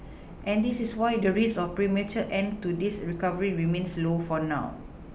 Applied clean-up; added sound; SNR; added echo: none; none; none; none.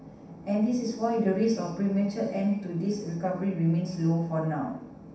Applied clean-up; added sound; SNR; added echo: none; none; none; reverberation time 0.7 s.